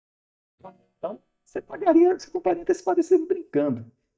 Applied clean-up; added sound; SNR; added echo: neural mask model DeepFilterNet 3.